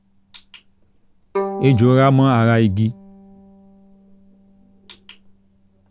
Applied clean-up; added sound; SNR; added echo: none; Bowed string instrument; 14 dB; none.